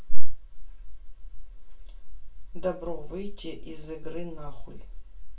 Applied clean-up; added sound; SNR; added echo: none; none; none; reverberation time 0.2 s.